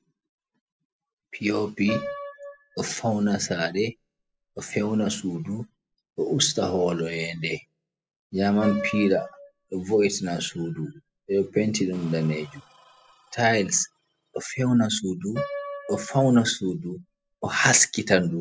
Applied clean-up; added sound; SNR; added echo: classical method spectral subtraction.